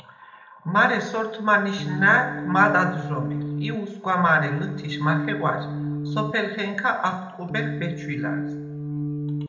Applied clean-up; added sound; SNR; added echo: none; Organ; 4 dB; reverberation time 0.8 s.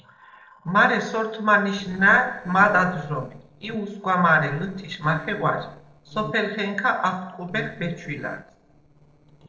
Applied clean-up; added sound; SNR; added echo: neural separator model SepFormer DNS4.